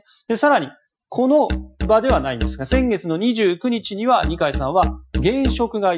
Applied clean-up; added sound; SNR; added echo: classical method Wiener filter.